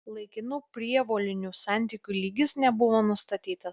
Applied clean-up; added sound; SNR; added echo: none; none; none; none.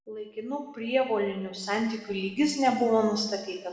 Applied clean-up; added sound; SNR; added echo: none; none; none; reverberation time 1.1 s.